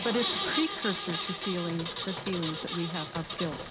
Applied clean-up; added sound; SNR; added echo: none; Engine; 2 dB; none.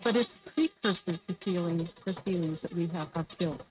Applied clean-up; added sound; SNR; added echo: neural mask model RNNoise.